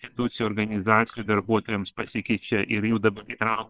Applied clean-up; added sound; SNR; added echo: neural separator model SepFormer WHAM!.